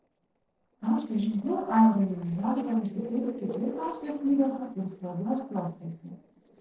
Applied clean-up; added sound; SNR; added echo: neural separator model SepFormer DNS4.